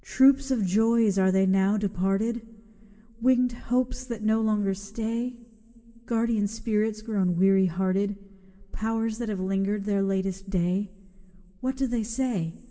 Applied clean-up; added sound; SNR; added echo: none; none; none; reverberation time 1.7 s.